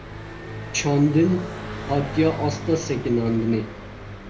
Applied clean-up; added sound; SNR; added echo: none; Car passing by; 9 dB; reverberation time 0.3 s.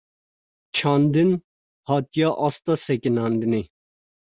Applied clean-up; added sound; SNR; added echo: none; none; none; none.